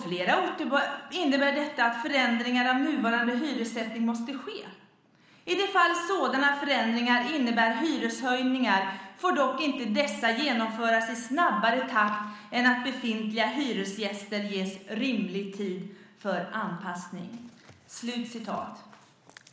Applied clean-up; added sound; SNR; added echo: none; none; none; none.